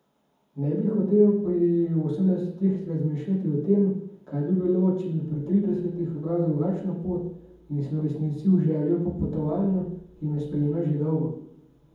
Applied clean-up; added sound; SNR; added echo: none; none; none; reverberation time 1.2 s.